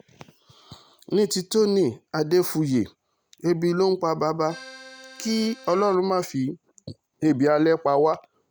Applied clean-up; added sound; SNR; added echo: none; Accordion; 20 dB; none.